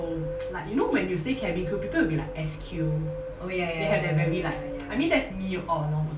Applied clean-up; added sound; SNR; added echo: none; Bird; 11 dB; reverberation time 0.3 s.